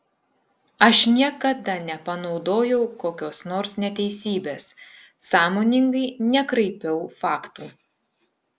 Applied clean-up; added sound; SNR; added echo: none; none; none; none.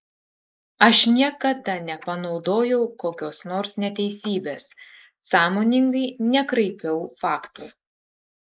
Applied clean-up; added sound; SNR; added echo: neural mask model Resemble Enhance denoiser.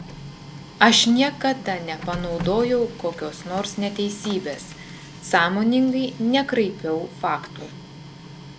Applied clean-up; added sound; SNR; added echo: none; Printer; 14 dB; none.